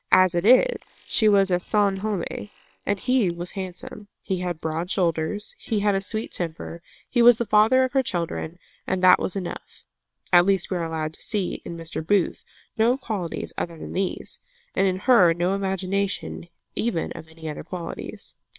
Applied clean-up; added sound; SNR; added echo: neural separator model SepFormer WHAM!.